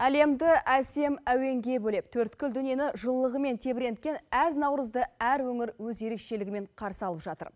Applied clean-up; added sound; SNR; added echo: none; none; none; none.